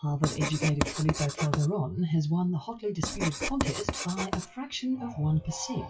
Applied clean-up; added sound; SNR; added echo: classical method WPE with log-MMSE.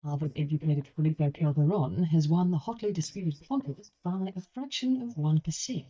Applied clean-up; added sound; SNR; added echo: neural mask model DeepFilterNet 3.